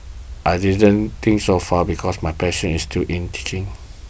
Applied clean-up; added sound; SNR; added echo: none; none; none; none.